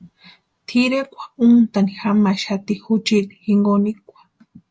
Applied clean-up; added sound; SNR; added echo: none; none; none; none.